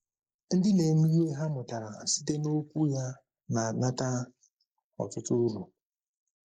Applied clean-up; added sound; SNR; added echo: neural mask model Resemble Enhance denoiser.